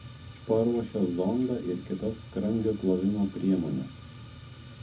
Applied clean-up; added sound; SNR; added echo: none; Fire; 14 dB; reverberation time 0.3 s.